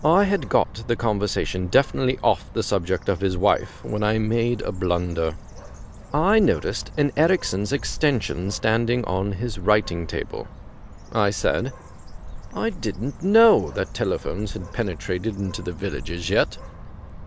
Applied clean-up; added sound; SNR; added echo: none; Bird; 12 dB; none.